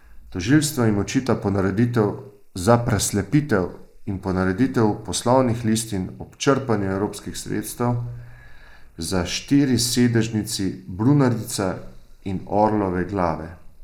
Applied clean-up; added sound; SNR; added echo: neural mask model Resemble Enhance denoiser.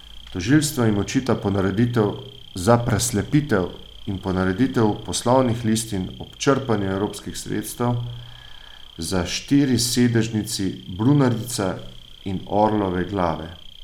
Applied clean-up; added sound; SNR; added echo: none; Insect; 20 dB; none.